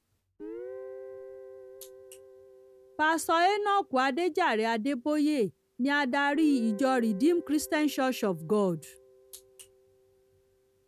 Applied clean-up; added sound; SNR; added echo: none; Guitar; 18 dB; none.